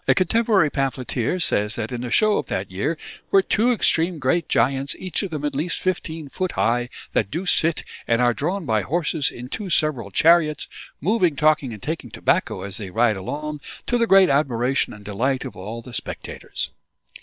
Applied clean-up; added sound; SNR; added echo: neural separator model SepFormer WHAM!.